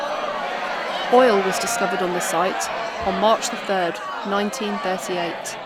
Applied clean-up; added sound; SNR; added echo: none; Crowd; 3 dB; none.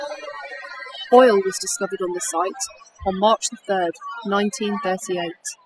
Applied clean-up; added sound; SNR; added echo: classical method spectral subtraction.